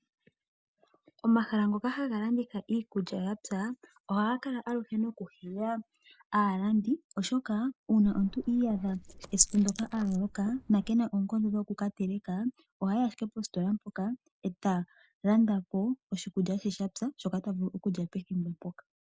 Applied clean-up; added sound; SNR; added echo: neural mask model Resemble Enhance denoiser.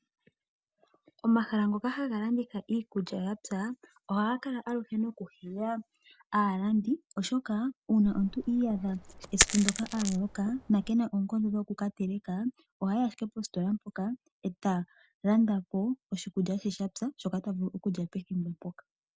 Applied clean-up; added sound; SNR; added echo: none; Coin (dropping); 4 dB; none.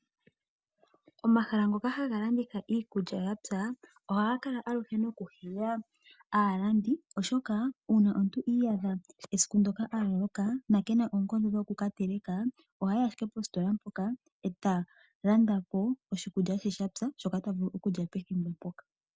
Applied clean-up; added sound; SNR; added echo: none; none; none; none.